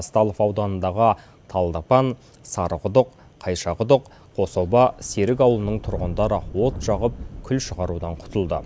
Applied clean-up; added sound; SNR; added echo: none; none; none; none.